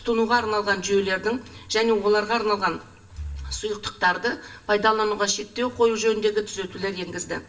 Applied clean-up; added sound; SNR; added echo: none; Breathing; 16 dB; reverberation time 0.2 s.